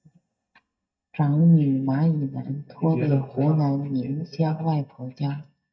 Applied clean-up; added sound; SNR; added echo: neural mask model DeepFilterNet 3.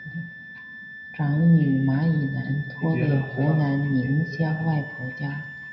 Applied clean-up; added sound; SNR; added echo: none; Wind instrument, woodwind instrument; 15 dB; reverberation time 0.7 s.